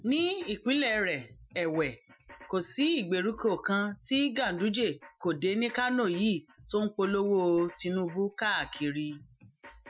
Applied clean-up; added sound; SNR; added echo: classical method Wiener filter.